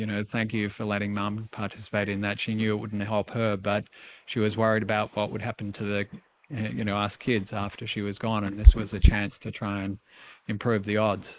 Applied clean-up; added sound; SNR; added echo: neural mask model Resemble Enhance denoiser.